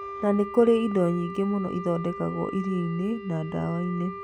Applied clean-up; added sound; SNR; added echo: none; Wind instrument, woodwind instrument; 11 dB; none.